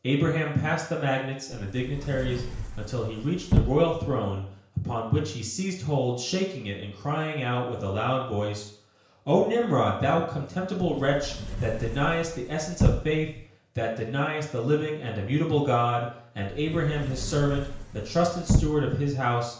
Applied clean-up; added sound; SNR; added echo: none; Sliding door / Slam / Wood; 3 dB; reverberation time 0.5 s.